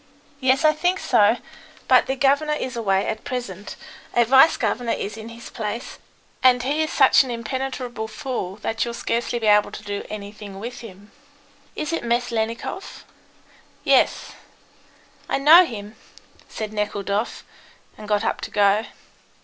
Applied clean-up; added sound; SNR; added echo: none; none; none; none.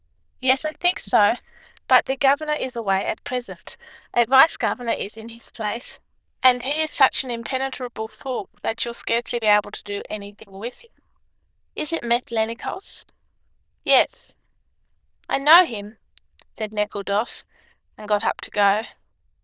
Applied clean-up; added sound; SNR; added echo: neural diffusion model UNIVERSE++.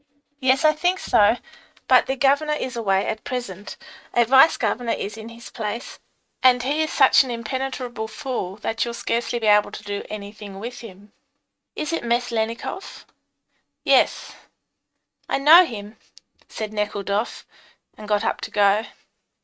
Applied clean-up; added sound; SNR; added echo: neural mask model RNNoise.